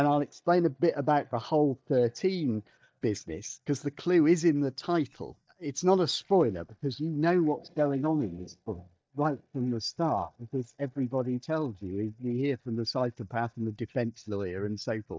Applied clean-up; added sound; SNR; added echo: neural mask model DeepFilterNet 3.